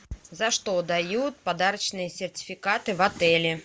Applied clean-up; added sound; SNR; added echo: none; none; none; none.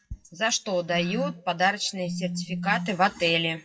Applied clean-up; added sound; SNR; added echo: classical method WPE with log-MMSE.